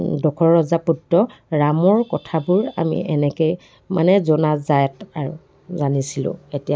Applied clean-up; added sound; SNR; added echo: none; none; none; none.